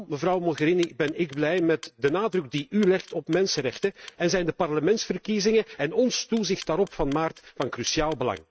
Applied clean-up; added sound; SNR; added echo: neural mask model RNNoise.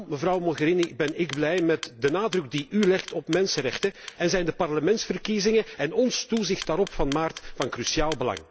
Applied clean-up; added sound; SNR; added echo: none; Clock; 18 dB; none.